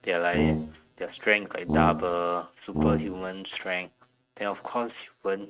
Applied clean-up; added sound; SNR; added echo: neural mask model RNNoise.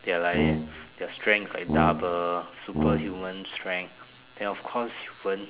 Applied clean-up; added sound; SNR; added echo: none; Brass instrument; -1 dB; none.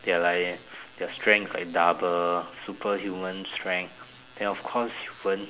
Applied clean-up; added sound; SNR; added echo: none; none; none; none.